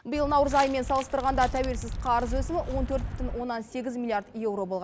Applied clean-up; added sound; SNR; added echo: none; Walk, footsteps; 5 dB; none.